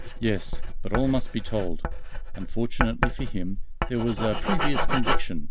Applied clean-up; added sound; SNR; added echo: none; Writing; -5 dB; none.